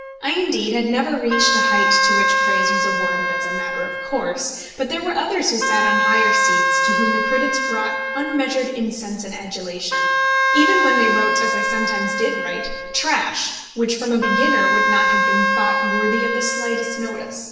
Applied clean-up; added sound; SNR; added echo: none; Wind instrument, woodwind instrument; -3 dB; reverberation time 1.0 s.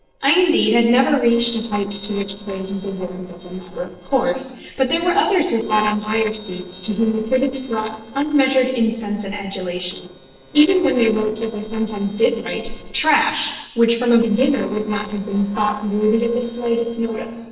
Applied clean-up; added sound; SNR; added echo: neural separator model SepFormer DNS4.